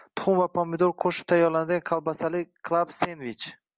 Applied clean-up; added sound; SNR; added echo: none; none; none; none.